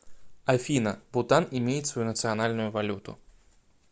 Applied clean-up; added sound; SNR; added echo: none; none; none; none.